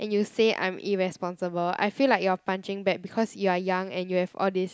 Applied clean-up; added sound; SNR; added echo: none; none; none; none.